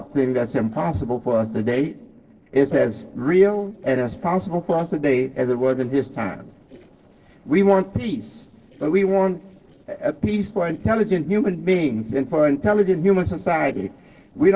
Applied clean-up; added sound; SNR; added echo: neural separator model SepFormer DNS4.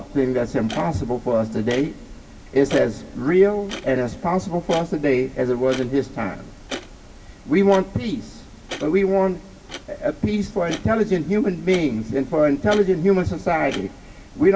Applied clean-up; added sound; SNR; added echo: none; Clock; 17 dB; reverberation time 0.2 s.